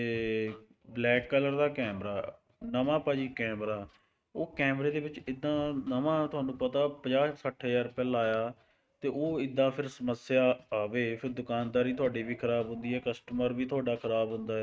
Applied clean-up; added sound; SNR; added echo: neural mask model RNNoise.